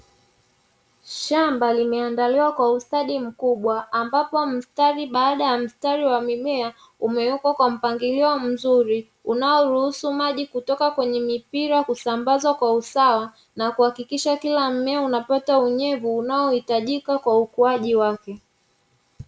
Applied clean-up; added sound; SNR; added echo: none; none; none; none.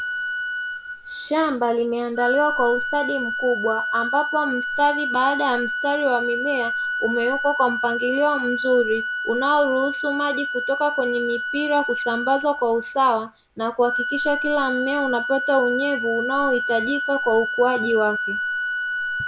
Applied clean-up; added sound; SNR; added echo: none; Organ; 4 dB; none.